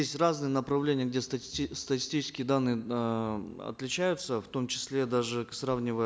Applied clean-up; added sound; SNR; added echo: none; none; none; none.